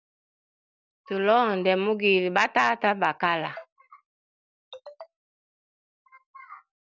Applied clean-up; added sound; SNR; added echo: none; none; none; none.